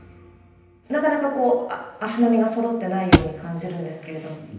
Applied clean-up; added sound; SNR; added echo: none; Thump, thud; -5 dB; reverberation time 0.9 s.